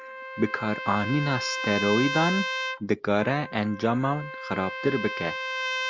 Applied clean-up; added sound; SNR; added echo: none; Trumpet; 5 dB; none.